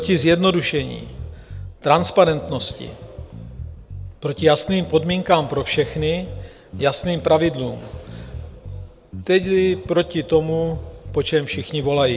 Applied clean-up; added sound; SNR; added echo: none; Bass guitar; 15 dB; none.